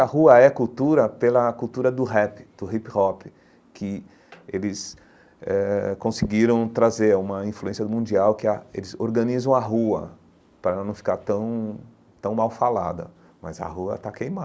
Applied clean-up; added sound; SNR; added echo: none; none; none; none.